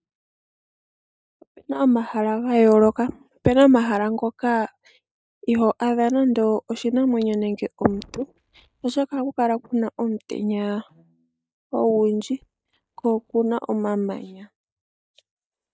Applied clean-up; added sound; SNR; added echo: neural mask model DeepFilterNet 3.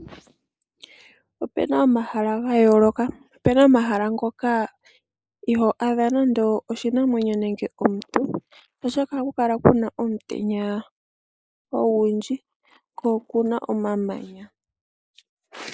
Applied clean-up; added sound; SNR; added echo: neural mask model Resemble Enhance denoiser.